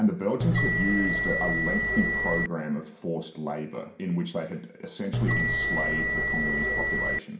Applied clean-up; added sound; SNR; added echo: none; Bell; -3 dB; reverberation time 0.5 s.